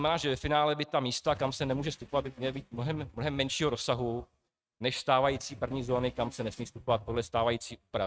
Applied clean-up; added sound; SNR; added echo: neural mask model RNNoise.